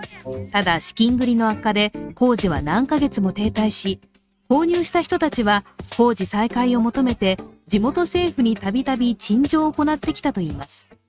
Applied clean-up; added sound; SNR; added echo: neural mask model RNNoise.